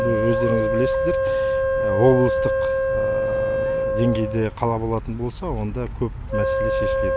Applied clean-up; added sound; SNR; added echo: none; Wind instrument, woodwind instrument; -1 dB; none.